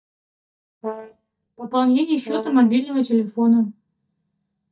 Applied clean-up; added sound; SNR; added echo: neural mask model DeepFilterNet 3.